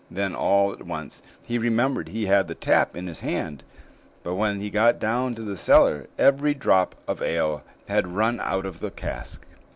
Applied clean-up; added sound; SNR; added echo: none; none; none; none.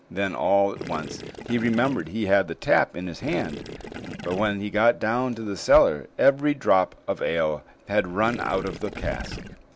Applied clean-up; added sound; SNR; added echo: none; Gurgling / Liquid; 13 dB; none.